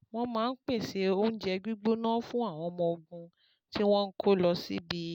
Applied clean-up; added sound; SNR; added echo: none; none; none; none.